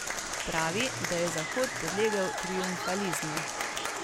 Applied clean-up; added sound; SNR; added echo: none; Applause / Crowd; 0 dB; none.